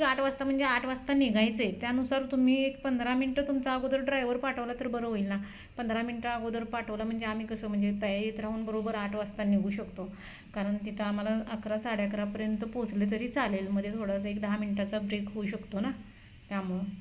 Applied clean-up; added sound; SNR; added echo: none; none; none; none.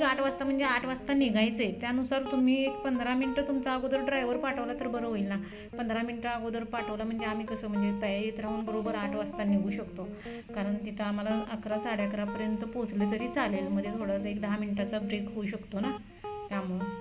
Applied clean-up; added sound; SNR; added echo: none; Guitar; 10 dB; none.